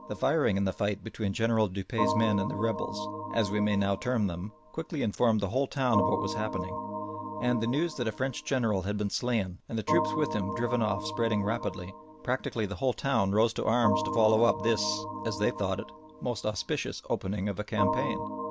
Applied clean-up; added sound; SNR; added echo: none; Organ; 6 dB; none.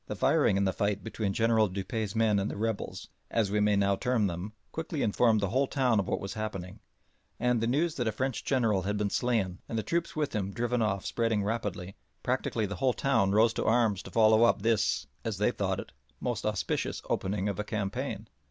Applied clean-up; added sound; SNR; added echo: none; none; none; none.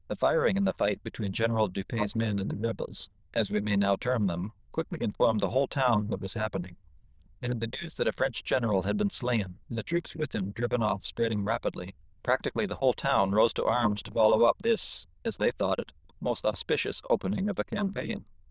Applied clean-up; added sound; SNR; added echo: neural diffusion model UNIVERSE++.